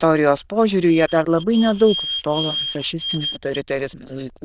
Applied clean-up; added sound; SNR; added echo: neural diffusion model UNIVERSE++.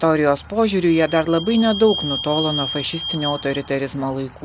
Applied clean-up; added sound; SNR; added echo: none; Squeak / Vehicle; 10 dB; none.